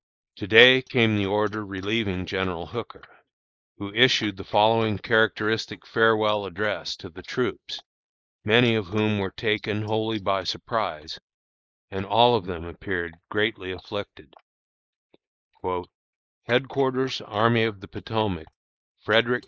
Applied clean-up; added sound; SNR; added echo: neural mask model Resemble Enhance denoiser.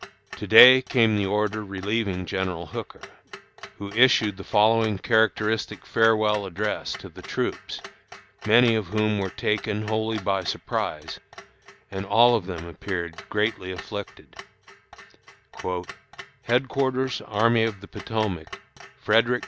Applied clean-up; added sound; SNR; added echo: none; Clock; 19 dB; none.